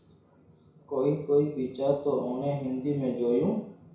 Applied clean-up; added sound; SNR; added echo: none; none; none; reverberation time 0.6 s.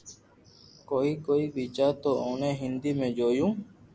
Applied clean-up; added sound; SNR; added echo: none; none; none; none.